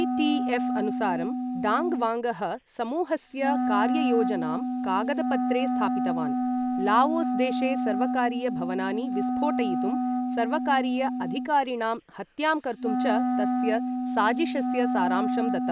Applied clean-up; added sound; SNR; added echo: none; Wind instrument, woodwind instrument; -1 dB; none.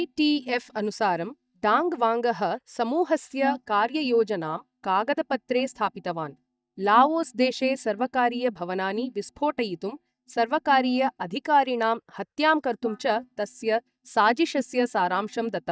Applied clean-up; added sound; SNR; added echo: neural mask model DeepFilterNet 3.